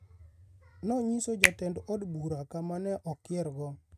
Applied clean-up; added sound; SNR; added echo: neural mask model RNNoise.